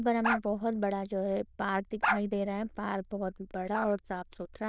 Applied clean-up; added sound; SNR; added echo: neural diffusion model UNIVERSE++.